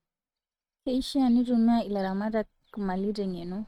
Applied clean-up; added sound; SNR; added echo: neural mask model RNNoise.